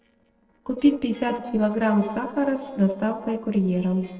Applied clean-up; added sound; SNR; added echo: neural separator model SepFormer DNS4.